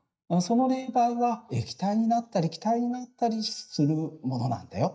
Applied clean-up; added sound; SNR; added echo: neural mask model DeepFilterNet 3.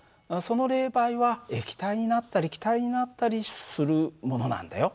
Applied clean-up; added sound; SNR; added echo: none; none; none; none.